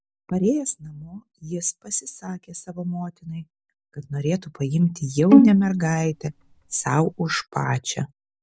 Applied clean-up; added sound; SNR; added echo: none; Bowed string instrument; -2 dB; none.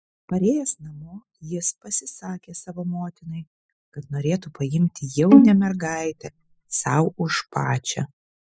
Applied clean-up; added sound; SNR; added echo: classical method spectral subtraction.